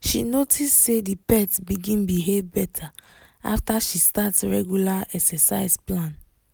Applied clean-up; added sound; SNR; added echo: none; none; none; none.